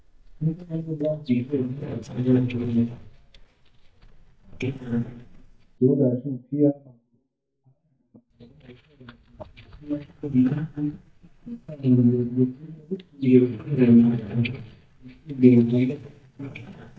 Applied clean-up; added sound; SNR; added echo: neural mask model DeepFilterNet 3.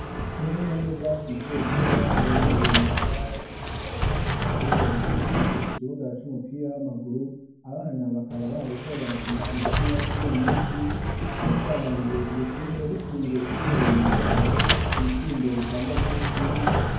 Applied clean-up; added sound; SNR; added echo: none; Sliding door; -4 dB; reverberation time 0.9 s.